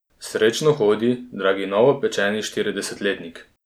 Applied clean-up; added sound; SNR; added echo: none; none; none; none.